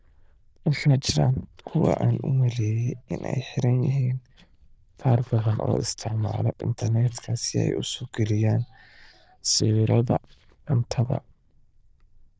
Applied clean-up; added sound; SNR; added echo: neural diffusion model UNIVERSE++.